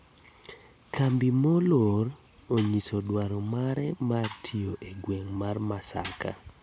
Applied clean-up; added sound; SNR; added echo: none; none; none; none.